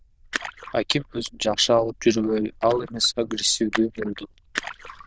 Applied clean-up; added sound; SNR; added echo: neural diffusion model UNIVERSE++.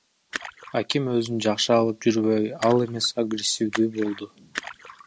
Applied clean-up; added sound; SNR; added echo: none; Splash, splatter; 16 dB; none.